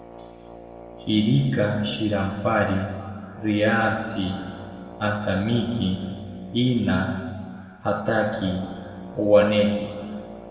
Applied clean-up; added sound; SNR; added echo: none; Brass instrument; 19 dB; reverberation time 2.0 s.